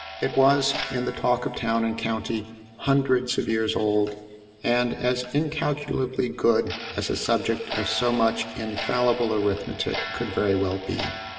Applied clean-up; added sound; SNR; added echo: none; Clock; 13 dB; reverberation time 1.9 s.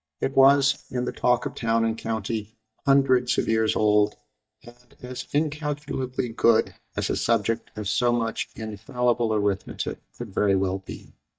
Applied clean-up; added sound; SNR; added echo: neural mask model DeepFilterNet 3.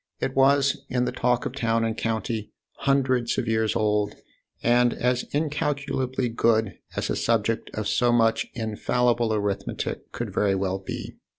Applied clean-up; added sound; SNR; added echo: none; none; none; none.